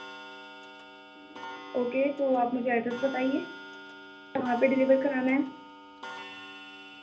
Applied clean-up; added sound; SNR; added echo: none; Clock; 14 dB; reverberation time 0.3 s.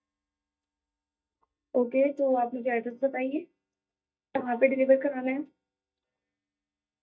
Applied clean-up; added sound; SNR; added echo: neural mask model DeepFilterNet 3.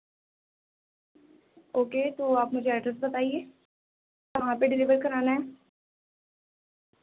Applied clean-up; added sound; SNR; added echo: none; none; none; none.